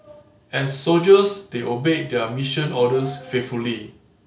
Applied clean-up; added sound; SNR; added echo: none; none; none; none.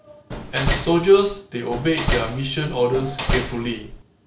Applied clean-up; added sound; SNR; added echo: none; Slam; 4 dB; none.